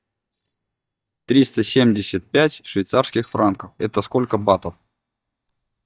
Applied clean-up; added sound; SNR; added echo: neural mask model DeepFilterNet 3.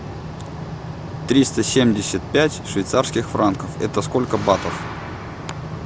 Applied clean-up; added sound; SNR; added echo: none; none; none; none.